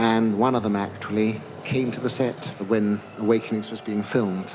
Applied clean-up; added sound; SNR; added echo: none; Traffic noise, roadway noise; 16 dB; none.